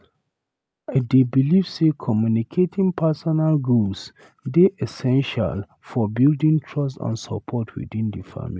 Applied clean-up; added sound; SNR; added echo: none; none; none; none.